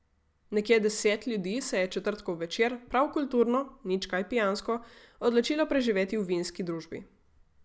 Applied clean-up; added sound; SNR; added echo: none; none; none; none.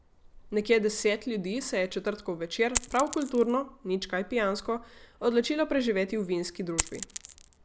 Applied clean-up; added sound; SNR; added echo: none; Coin (dropping); 12 dB; none.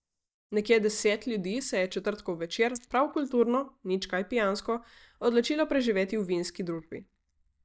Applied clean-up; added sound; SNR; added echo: neural mask model DeepFilterNet 3.